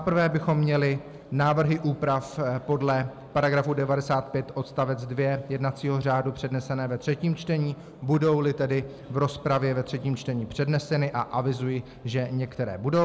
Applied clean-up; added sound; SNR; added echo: none; none; none; none.